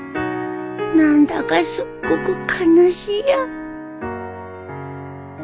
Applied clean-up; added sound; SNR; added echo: none; none; none; none.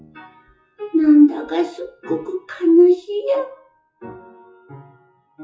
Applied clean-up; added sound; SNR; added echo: classical method WPE with log-MMSE.